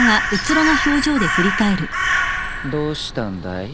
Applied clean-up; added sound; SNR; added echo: none; Crow; 1 dB; none.